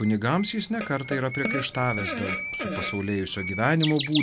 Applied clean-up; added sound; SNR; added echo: none; Bird + Fart; 6 dB; none.